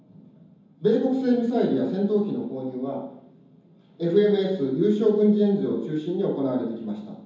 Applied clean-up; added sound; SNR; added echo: none; none; none; reverberation time 0.9 s.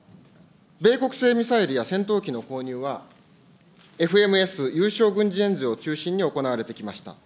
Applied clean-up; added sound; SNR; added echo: none; none; none; none.